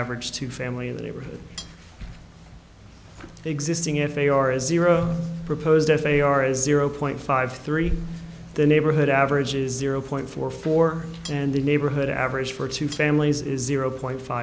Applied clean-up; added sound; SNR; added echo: none; Cutlery, silverware; 19 dB; none.